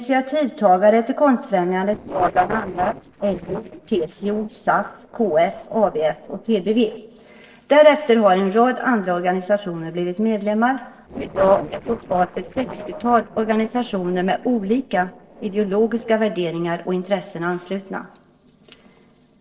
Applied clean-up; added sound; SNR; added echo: neural separator model SepFormer DNS4.